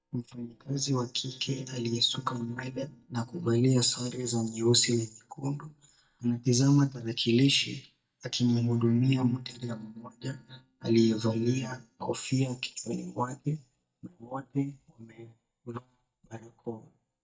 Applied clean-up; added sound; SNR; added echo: neural mask model DeepFilterNet 3.